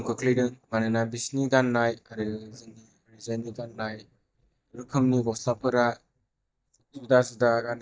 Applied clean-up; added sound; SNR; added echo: neural mask model DeepFilterNet 3.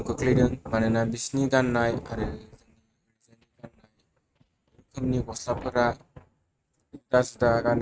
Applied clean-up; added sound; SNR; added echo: neural mask model RNNoise.